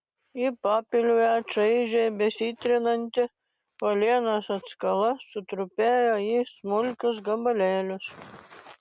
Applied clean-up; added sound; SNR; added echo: none; none; none; none.